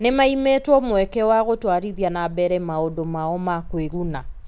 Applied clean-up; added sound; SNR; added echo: none; Cricket; 14 dB; none.